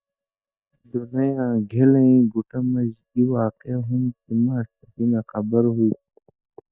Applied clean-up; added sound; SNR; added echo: neural mask model DeepFilterNet 3.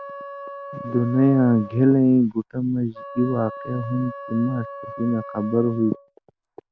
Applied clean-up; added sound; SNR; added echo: none; Wind instrument, woodwind instrument; 15 dB; none.